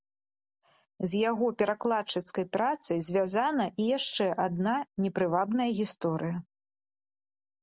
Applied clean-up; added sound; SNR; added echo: none; none; none; none.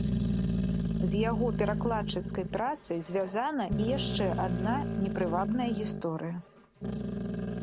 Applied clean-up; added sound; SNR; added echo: none; Growling; 0 dB; none.